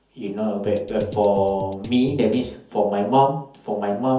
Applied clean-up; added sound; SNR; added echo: none; Drum kit; 14 dB; reverberation time 0.5 s.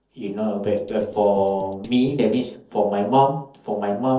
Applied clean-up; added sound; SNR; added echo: neural separator model SepFormer DNS4.